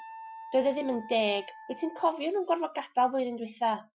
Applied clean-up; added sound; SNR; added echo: classical method Wiener filter.